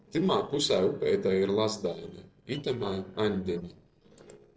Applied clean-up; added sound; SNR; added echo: neural separator model SepFormer DNS4.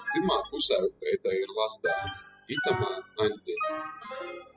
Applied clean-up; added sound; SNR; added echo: classical method spectral subtraction.